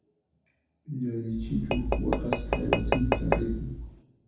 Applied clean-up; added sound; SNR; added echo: none; Tap / Glass; -3 dB; reverberation time 0.9 s.